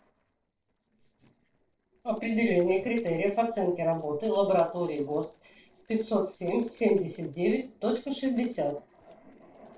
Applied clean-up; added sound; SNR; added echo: neural separator model SepFormer DNS4.